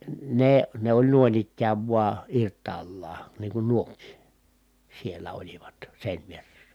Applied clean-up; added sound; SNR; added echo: none; none; none; none.